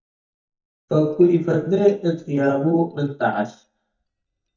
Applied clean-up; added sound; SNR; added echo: neural mask model DeepFilterNet 3.